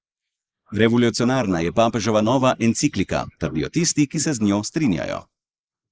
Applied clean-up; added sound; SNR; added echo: neural mask model Resemble Enhance denoiser.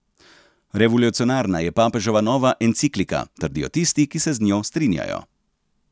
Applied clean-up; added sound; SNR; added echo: none; none; none; none.